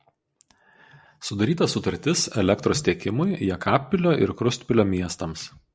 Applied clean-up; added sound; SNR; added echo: none; none; none; none.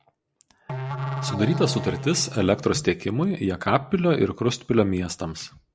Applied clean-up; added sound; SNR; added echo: none; Musical instrument; 7 dB; none.